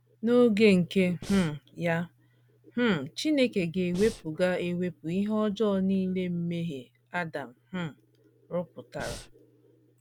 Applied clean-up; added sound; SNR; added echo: none; Breathing; 13 dB; none.